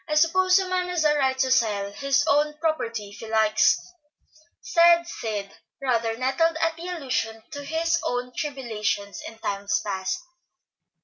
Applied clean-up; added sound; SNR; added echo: none; none; none; none.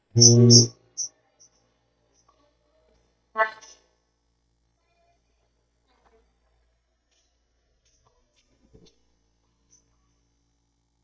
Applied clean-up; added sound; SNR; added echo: neural mask model DeepFilterNet 3.